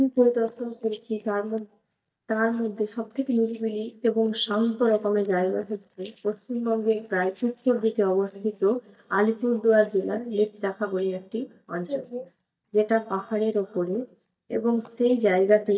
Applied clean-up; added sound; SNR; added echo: neural mask model DeepFilterNet 3.